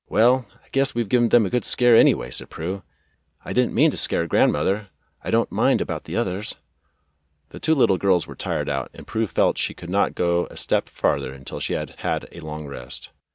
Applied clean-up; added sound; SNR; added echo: none; none; none; none.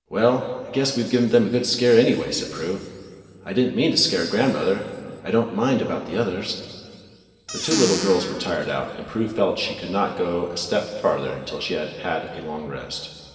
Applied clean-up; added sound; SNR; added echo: none; Squeak / Cupboard open or close; 5 dB; reverberation time 2.2 s.